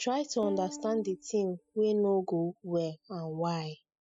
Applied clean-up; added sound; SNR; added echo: classical method spectral subtraction.